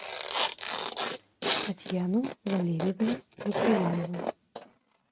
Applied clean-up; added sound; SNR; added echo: neural mask model RNNoise.